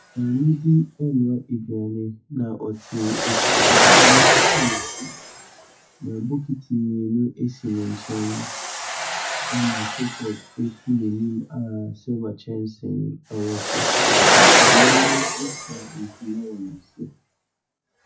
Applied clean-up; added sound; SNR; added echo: classical method WPE with log-MMSE.